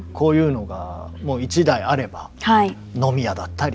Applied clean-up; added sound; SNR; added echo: none; Motorcycle; 14 dB; none.